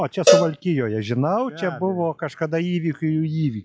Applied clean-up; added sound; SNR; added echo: classical method log-MMSE.